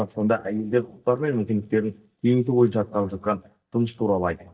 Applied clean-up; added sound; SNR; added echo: neural mask model DeepFilterNet 3.